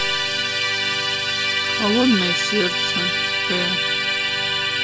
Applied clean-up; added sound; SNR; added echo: none; Musical instrument; -5 dB; none.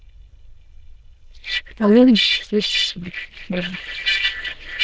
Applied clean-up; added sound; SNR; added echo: neural diffusion model UNIVERSE++.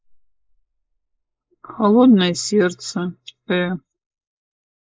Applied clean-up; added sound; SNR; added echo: neural mask model Resemble Enhance denoiser.